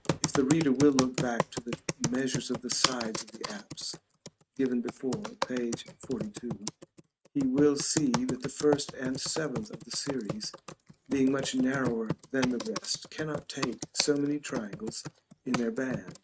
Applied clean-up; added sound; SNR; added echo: neural mask model RNNoise.